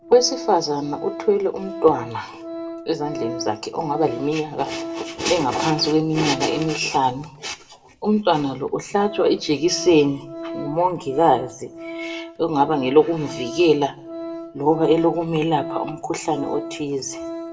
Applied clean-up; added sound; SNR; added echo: none; Organ; 12 dB; reverberation time 0.6 s.